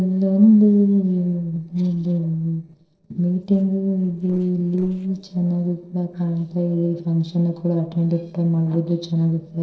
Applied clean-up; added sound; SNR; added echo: neural separator model SepFormer DNS4.